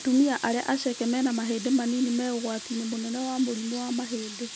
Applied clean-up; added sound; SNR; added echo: none; Sink (filling or washing) / Water tap, faucet; 8 dB; none.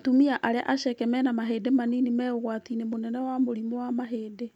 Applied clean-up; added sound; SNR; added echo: none; none; none; none.